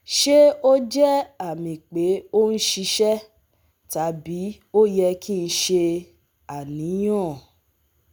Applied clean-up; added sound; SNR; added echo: none; none; none; none.